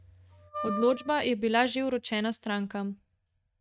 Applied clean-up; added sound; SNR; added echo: neural mask model RNNoise.